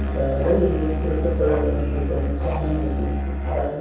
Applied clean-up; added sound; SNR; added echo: none; Musical instrument; 0 dB; reverberation time 0.7 s.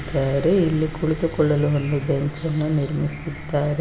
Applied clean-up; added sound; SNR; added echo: none; none; none; none.